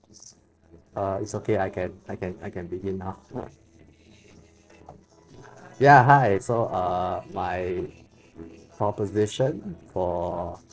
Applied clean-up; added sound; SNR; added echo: neural separator model SepFormer DNS4.